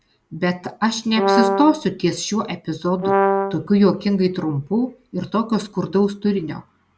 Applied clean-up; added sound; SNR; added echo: none; Brass instrument; -1 dB; none.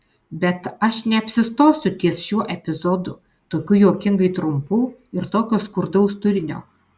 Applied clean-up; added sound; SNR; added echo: none; none; none; none.